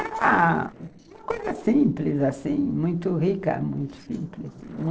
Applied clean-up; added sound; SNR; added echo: neural separator model SepFormer DNS4.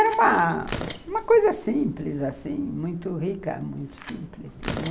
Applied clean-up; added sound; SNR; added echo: none; Tearing; 13 dB; none.